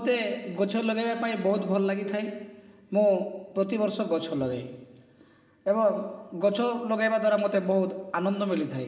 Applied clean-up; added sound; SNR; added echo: none; none; none; reverberation time 1.4 s.